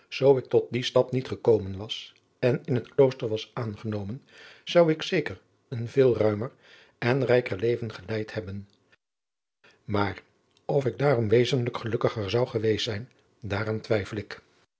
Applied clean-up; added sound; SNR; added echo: none; none; none; none.